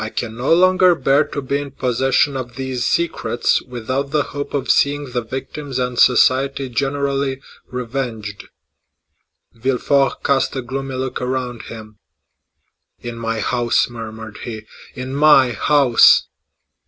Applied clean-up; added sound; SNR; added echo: none; none; none; none.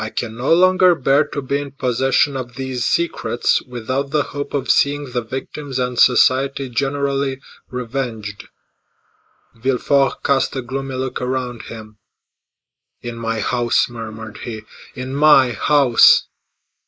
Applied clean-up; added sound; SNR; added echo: neural mask model Resemble Enhance denoiser.